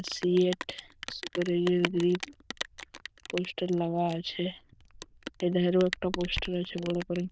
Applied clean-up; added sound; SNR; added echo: neural diffusion model UNIVERSE++.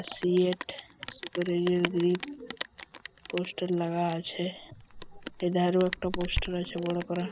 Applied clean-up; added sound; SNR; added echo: none; Rain; 10 dB; none.